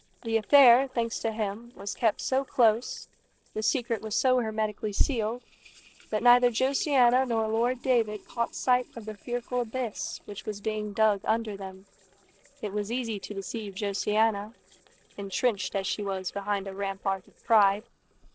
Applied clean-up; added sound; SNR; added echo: neural separator model SepFormer DNS4.